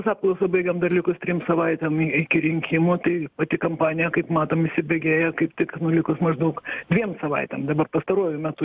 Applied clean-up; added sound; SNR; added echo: none; none; none; none.